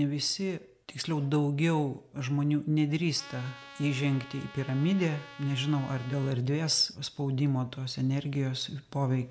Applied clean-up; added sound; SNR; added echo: none; Trumpet; 19 dB; none.